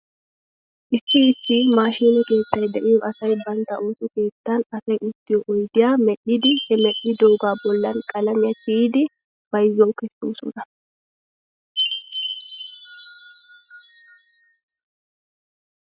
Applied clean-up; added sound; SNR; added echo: classical method Wiener filter.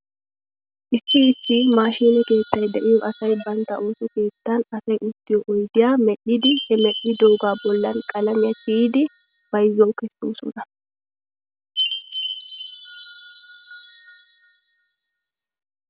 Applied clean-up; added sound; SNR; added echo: none; Chime; 13 dB; none.